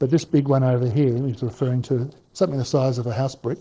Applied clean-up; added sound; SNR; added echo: neural separator model SepFormer DNS4.